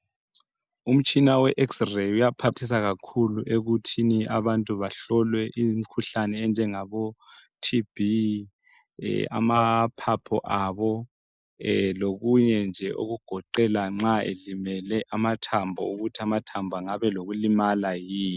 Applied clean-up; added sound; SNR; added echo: neural mask model Resemble Enhance denoiser.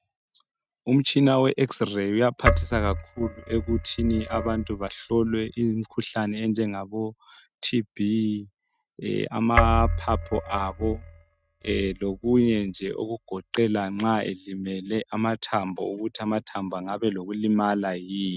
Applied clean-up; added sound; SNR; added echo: neural mask model RNNoise.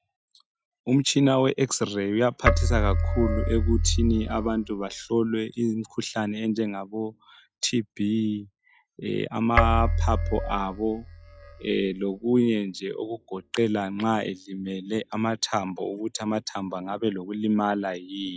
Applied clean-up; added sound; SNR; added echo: classical method log-MMSE.